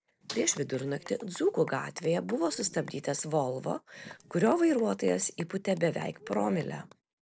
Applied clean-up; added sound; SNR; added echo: neural separator model SepFormer DNS4.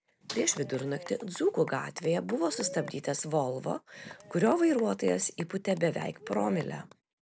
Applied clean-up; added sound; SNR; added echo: none; Snare drum + Applause / Cheering / Clapping; 16 dB; none.